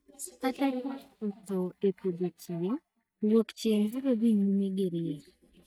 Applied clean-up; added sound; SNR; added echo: neural mask model DeepFilterNet 3.